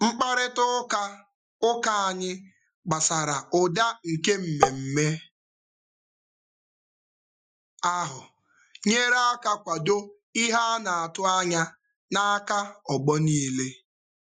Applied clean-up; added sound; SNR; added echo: classical method Wiener filter.